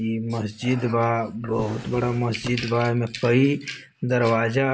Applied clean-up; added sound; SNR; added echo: none; Drawer open or close; 15 dB; none.